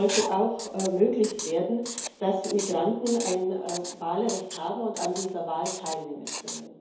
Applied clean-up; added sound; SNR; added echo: none; Writing; 10 dB; reverberation time 2.2 s.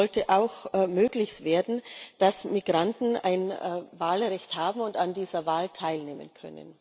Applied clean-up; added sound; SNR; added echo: none; none; none; none.